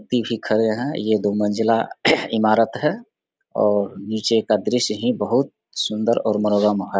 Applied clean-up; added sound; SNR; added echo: none; none; none; none.